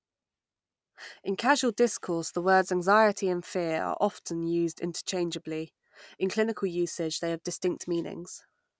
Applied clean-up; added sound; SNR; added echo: none; none; none; none.